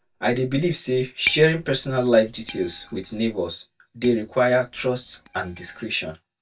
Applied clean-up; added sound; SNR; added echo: neural mask model DeepFilterNet 3.